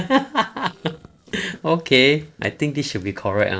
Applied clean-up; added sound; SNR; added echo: neural separator model SepFormer DNS4.